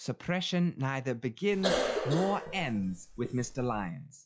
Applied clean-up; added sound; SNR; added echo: classical method log-MMSE.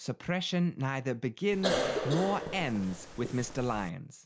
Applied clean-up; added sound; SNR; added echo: none; Cough; 3 dB; none.